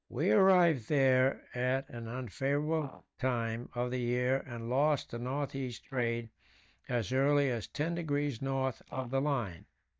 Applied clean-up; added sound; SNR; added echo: neural mask model DeepFilterNet 3.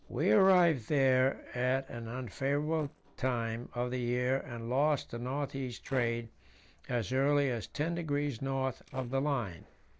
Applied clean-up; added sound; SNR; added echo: neural separator model SepFormer DNS4.